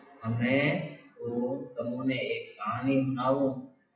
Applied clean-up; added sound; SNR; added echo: classical method WPE with log-MMSE.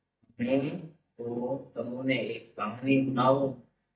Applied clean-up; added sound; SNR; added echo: neural mask model DeepFilterNet 3.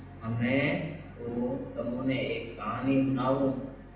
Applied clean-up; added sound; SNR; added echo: none; Piano; 18 dB; reverberation time 0.8 s.